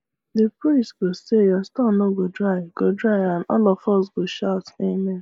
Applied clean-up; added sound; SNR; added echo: neural mask model Resemble Enhance denoiser.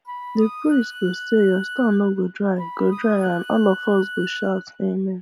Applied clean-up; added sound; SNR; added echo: none; Wind instrument, woodwind instrument; 12 dB; none.